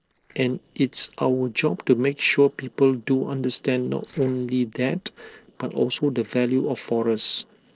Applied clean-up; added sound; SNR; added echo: neural separator model SepFormer DNS4.